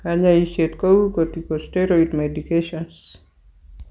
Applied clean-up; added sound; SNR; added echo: none; none; none; none.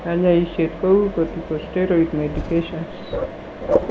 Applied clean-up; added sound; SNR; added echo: none; Mechanisms; 7 dB; none.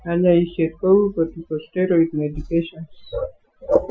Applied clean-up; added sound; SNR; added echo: classical method Wiener filter.